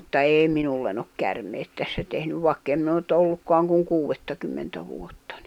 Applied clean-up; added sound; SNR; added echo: none; none; none; none.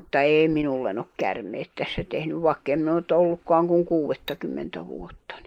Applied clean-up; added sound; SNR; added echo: neural mask model Resemble Enhance denoiser.